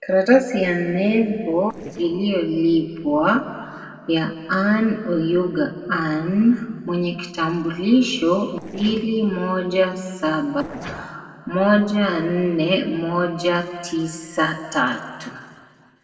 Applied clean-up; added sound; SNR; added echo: neural separator model SepFormer DNS4.